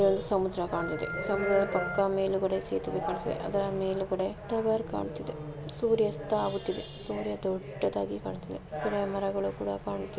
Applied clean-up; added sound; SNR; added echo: none; Organ; 8 dB; none.